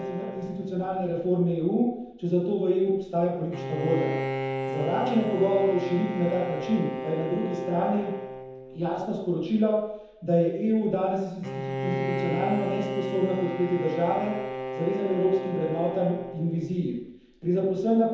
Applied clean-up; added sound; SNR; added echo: none; Bowed string instrument; 8 dB; reverberation time 0.9 s.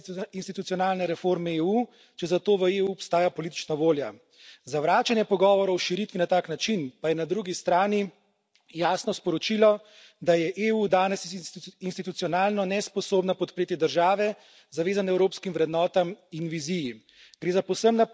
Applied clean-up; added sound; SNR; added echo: none; none; none; none.